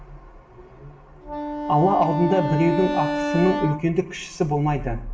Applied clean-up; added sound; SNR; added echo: none; Wind instrument, woodwind instrument; 6 dB; reverberation time 1.4 s.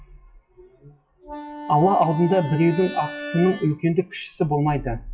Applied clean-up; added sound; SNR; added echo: classical method WPE with log-MMSE.